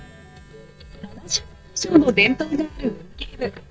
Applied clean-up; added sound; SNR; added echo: neural mask model DeepFilterNet 3.